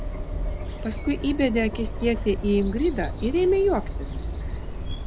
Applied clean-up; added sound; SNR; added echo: none; Bird vocalization, bird call, bird song; 4 dB; none.